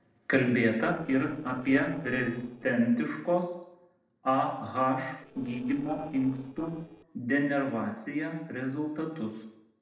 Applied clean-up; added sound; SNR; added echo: neural separator model SepFormer DNS4.